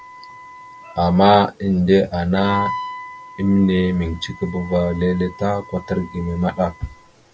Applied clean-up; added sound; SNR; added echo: none; Wind instrument, woodwind instrument; 14 dB; none.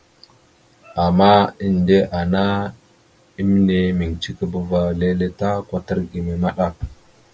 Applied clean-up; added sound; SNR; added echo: none; none; none; none.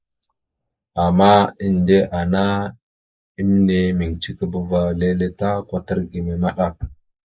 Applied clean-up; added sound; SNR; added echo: neural mask model Resemble Enhance denoiser.